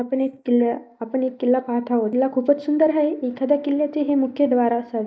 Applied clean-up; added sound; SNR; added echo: neural mask model Resemble Enhance denoiser.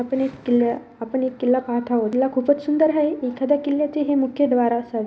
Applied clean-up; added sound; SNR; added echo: none; none; none; none.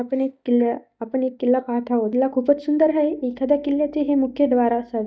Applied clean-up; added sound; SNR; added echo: neural mask model DeepFilterNet 3.